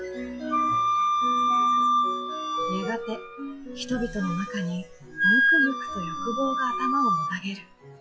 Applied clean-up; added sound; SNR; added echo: classical method log-MMSE.